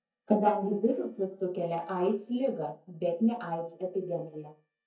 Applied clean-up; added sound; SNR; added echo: neural mask model DeepFilterNet 3.